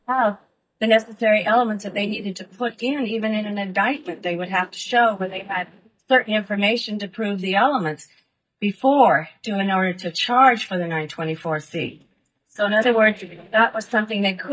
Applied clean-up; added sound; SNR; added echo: neural mask model DeepFilterNet 3.